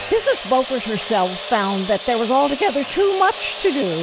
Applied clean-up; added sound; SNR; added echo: none; Sawing; 9 dB; none.